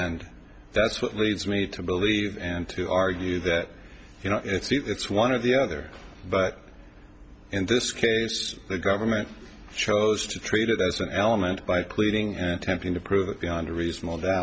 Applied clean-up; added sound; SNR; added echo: none; none; none; none.